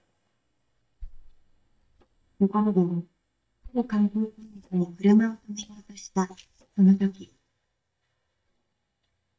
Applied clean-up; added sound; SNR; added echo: neural mask model DeepFilterNet 3.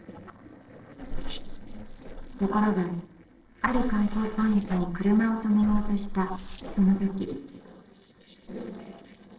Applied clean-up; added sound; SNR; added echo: neural separator model SepFormer DNS4.